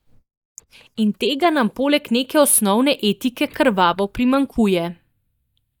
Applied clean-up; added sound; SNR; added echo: neural mask model DeepFilterNet 3.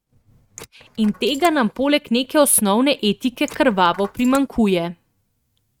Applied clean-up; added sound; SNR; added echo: neural mask model RNNoise.